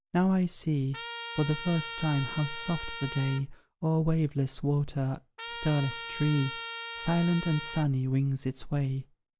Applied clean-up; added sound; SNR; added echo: none; Trumpet; 10 dB; none.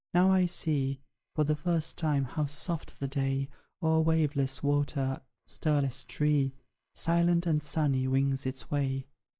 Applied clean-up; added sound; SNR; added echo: neural mask model Resemble Enhance denoiser.